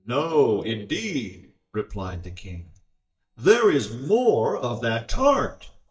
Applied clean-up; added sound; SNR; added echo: neural mask model DeepFilterNet 3.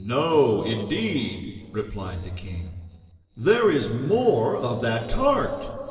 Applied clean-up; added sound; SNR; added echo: neural separator model SepFormer DNS4.